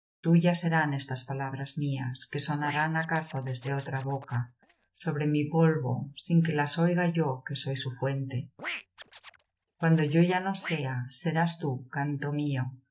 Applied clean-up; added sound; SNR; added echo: neural mask model DeepFilterNet 3.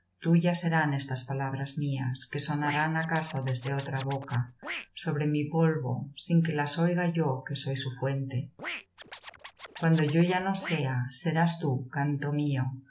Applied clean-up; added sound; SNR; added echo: none; Scratching (performance technique); 12 dB; none.